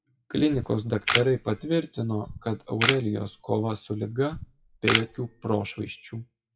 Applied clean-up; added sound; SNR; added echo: classical method WPE with log-MMSE.